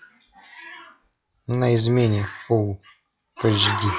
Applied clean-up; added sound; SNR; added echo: classical method log-MMSE.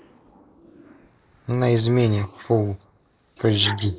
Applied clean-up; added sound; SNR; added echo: neural mask model Resemble Enhance denoiser.